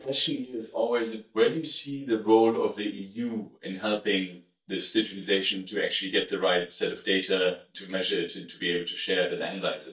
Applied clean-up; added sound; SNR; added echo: neural mask model DeepFilterNet 3.